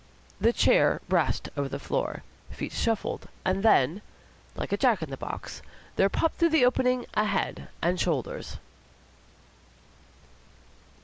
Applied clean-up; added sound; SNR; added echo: none; none; none; none.